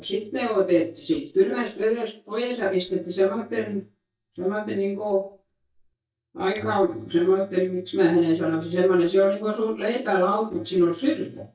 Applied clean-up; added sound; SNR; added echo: neural mask model DeepFilterNet 3.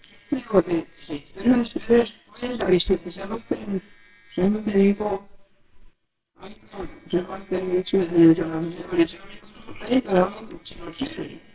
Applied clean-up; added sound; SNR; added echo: neural separator model SepFormer WHAMR!.